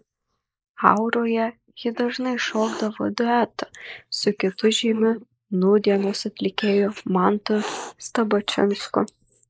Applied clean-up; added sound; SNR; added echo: neural mask model Resemble Enhance denoiser.